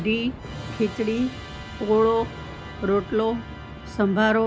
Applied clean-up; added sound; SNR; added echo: none; Musical instrument; 13 dB; none.